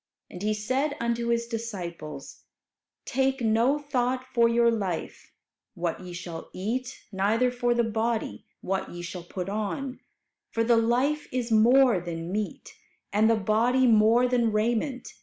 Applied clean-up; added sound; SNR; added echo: none; none; none; none.